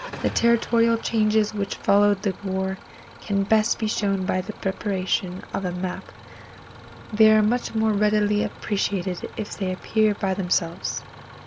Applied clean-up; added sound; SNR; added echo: none; Idling / Engine starting; 18 dB; none.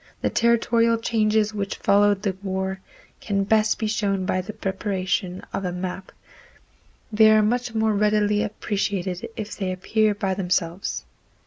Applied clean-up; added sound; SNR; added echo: none; none; none; none.